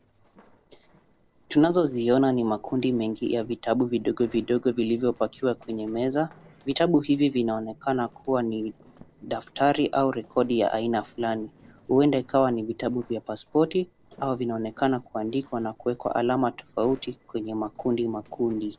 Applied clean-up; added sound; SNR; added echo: neural separator model SepFormer DNS4.